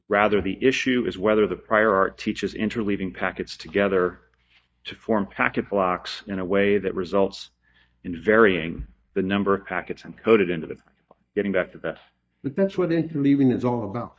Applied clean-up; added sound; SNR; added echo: neural mask model DeepFilterNet 3.